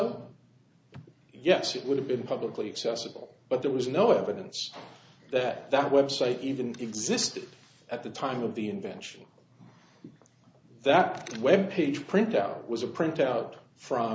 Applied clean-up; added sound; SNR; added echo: none; none; none; none.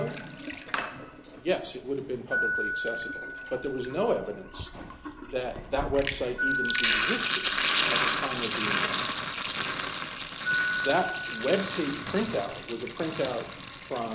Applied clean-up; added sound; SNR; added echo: none; Sink (filling or washing) + Glockenspiel; -2 dB; none.